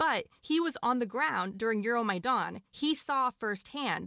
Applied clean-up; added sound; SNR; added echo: none; none; none; none.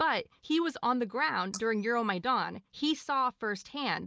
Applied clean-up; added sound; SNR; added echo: neural mask model Resemble Enhance denoiser.